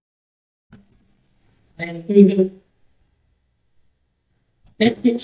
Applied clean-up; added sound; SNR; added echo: neural mask model DeepFilterNet 3.